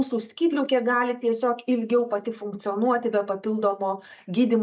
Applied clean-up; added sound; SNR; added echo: neural mask model Resemble Enhance denoiser.